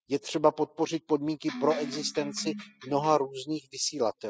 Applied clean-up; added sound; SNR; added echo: classical method spectral subtraction.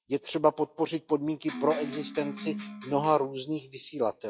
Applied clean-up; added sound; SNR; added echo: classical method log-MMSE.